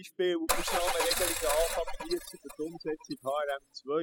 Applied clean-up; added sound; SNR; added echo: classical method spectral subtraction.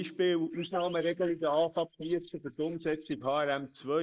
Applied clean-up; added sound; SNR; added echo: neural mask model Resemble Enhance denoiser.